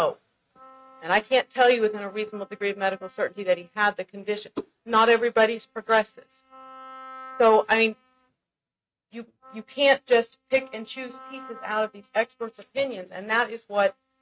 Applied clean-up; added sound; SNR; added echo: neural mask model RNNoise.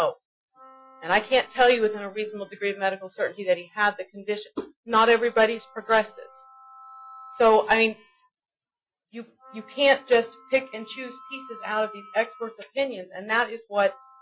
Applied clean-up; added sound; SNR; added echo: classical method Wiener filter.